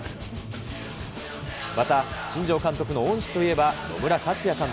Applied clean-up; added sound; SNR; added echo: none; none; none; none.